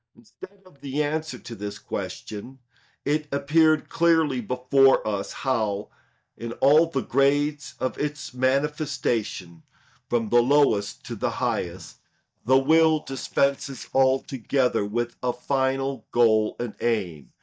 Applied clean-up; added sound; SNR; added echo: neural mask model DeepFilterNet 3.